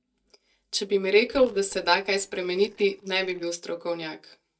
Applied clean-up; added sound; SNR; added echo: neural mask model DeepFilterNet 3.